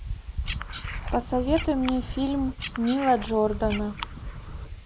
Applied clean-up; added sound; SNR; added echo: none; Frog + Wind; 6 dB; none.